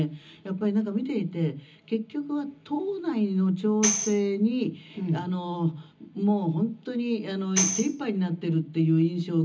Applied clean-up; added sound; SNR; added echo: none; Tambourine; 5 dB; reverberation time 0.4 s.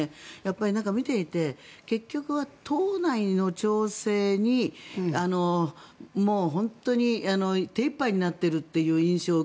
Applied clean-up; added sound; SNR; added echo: none; none; none; none.